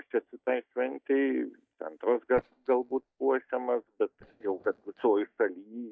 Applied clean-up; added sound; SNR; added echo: neural mask model DeepFilterNet 3.